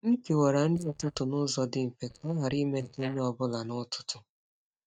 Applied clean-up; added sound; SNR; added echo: neural mask model DeepFilterNet 3.